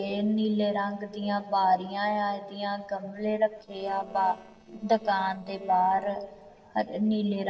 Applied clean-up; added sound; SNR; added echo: neural separator model SepFormer DNS4.